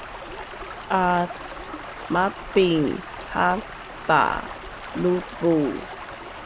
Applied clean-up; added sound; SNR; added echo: none; Stream; 12 dB; none.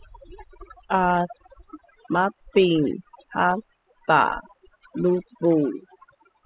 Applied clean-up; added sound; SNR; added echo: classical method spectral subtraction.